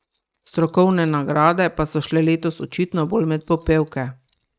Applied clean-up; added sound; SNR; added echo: neural mask model RNNoise.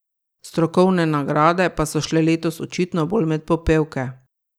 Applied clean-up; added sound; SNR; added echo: none; none; none; none.